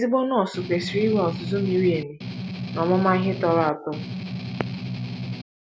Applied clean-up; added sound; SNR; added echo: none; Strum; 6 dB; none.